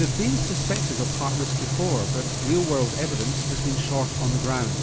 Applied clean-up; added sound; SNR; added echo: none; Frying (food); -2 dB; none.